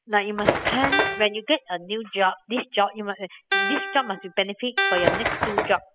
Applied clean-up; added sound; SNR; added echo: classical method spectral subtraction.